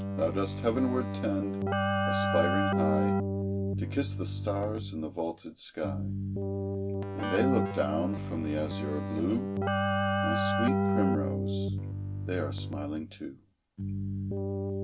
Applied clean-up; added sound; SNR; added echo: none; Keyboard (musical); -3 dB; reverberation time 0.1 s.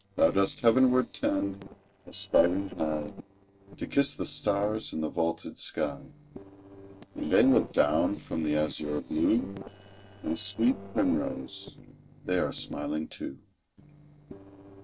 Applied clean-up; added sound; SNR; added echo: neural separator model SepFormer DNS4.